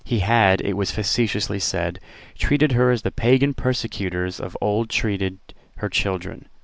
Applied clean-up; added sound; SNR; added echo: none; none; none; none.